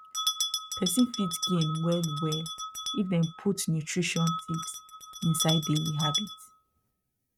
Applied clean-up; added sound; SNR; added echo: neural mask model RNNoise.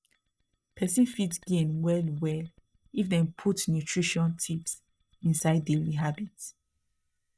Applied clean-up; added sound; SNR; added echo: neural mask model DeepFilterNet 3.